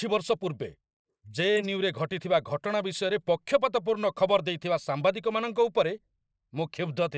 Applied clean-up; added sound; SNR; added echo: neural mask model Resemble Enhance denoiser.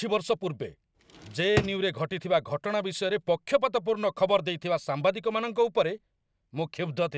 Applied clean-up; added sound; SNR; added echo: none; Drawer open or close; 6 dB; none.